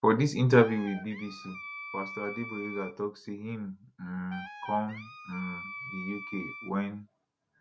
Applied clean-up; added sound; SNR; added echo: none; Wind instrument, woodwind instrument; 12 dB; none.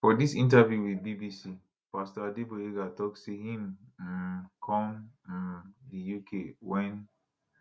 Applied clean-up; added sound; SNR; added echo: none; none; none; none.